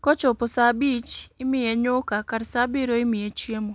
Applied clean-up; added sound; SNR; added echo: none; none; none; none.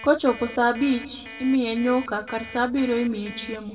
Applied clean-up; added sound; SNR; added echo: none; Alarm; 18 dB; reverberation time 1.5 s.